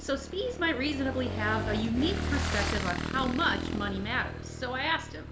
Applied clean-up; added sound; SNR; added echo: none; Motorcycle / Engine; 2 dB; reverberation time 1.3 s.